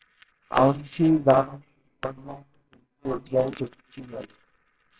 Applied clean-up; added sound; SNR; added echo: neural separator model SepFormer WHAMR!.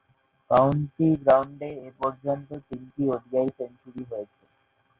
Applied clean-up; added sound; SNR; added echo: none; none; none; none.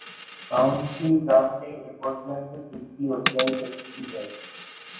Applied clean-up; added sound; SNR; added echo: none; Coin (dropping); 11 dB; reverberation time 0.9 s.